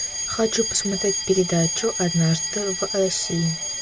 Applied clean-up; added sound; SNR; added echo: none; Alarm; 4 dB; none.